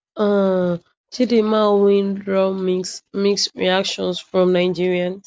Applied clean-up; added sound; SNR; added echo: none; none; none; none.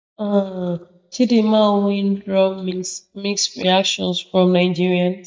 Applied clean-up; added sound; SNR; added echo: neural mask model DeepFilterNet 3.